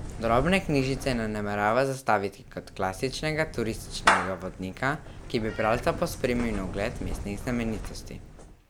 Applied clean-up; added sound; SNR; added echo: none; Meow / Clapping; 6 dB; none.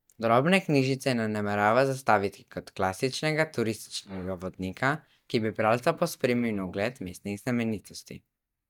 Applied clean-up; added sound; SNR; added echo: neural mask model DeepFilterNet 3.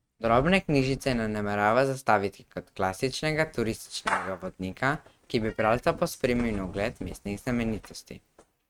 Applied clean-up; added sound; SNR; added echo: neural mask model RNNoise.